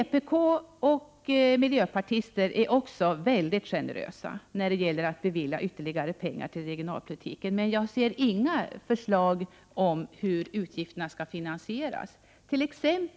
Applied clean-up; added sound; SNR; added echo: none; none; none; none.